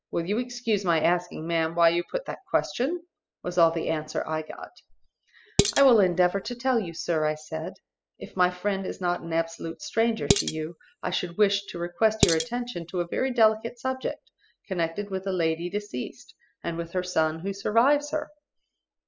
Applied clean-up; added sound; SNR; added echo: classical method spectral subtraction.